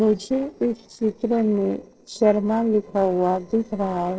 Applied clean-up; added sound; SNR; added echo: neural separator model SepFormer DNS4.